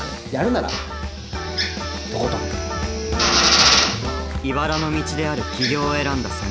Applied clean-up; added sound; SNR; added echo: none; Drill; 0 dB; none.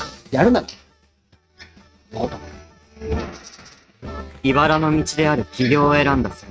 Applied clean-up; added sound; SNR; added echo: neural mask model RNNoise.